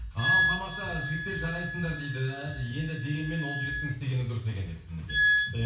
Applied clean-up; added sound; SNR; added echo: none; Wind instrument, woodwind instrument; -1 dB; reverberation time 0.6 s.